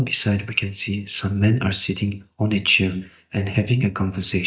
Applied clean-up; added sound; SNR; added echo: neural mask model DeepFilterNet 3.